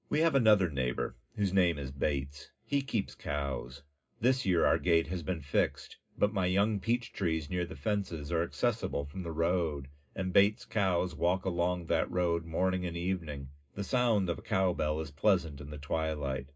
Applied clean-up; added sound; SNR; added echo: none; none; none; reverberation time 0.2 s.